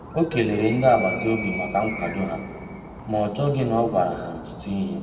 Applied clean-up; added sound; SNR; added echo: none; Animal; 12 dB; reverberation time 1.6 s.